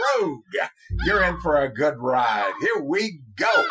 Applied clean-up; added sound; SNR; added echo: classical method Wiener filter.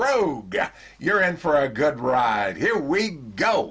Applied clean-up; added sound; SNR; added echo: none; none; none; none.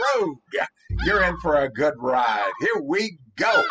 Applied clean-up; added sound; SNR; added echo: classical method spectral subtraction.